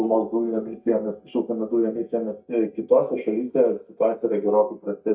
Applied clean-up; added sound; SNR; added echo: neural mask model DeepFilterNet 3.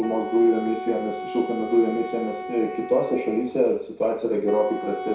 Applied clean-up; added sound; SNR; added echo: none; Wind instrument, woodwind instrument; 10 dB; reverberation time 0.6 s.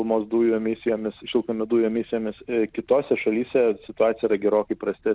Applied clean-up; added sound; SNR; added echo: none; none; none; none.